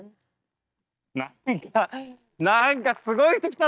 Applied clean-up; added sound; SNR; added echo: neural mask model DeepFilterNet 3.